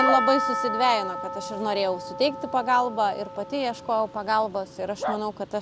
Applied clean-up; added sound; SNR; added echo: none; Percussion; 5 dB; none.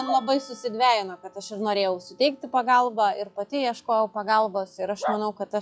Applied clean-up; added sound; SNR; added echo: classical method log-MMSE.